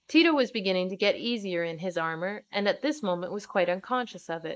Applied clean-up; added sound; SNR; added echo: neural mask model Resemble Enhance denoiser.